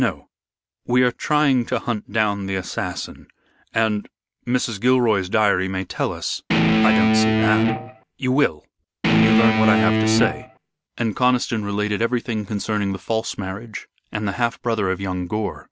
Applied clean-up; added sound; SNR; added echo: none; Guitar; -4 dB; none.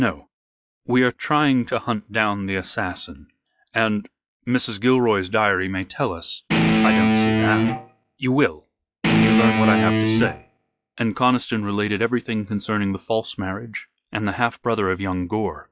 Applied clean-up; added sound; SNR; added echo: classical method log-MMSE.